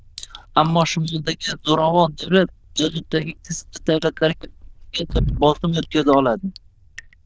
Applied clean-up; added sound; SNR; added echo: neural diffusion model UNIVERSE++.